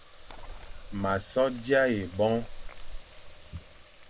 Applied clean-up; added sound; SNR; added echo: none; Bird + Water tap, faucet; 10 dB; none.